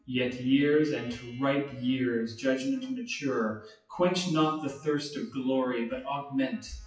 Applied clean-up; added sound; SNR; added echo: classical method WPE with log-MMSE.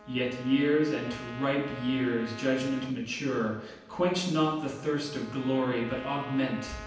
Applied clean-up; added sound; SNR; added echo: none; Trumpet; 16 dB; reverberation time 0.9 s.